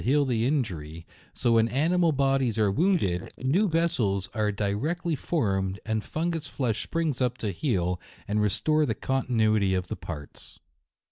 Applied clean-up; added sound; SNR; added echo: neural mask model Resemble Enhance denoiser.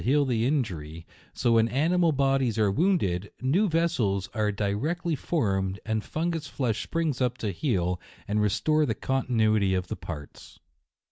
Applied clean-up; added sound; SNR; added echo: none; none; none; none.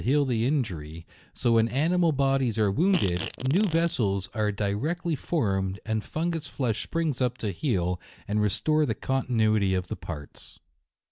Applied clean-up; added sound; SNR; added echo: none; Fart; 10 dB; none.